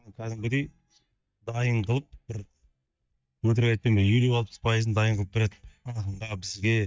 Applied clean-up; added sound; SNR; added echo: neural mask model DeepFilterNet 3.